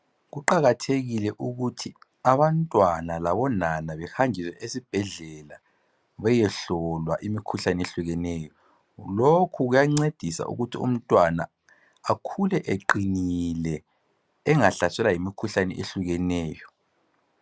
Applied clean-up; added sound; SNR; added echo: none; none; none; none.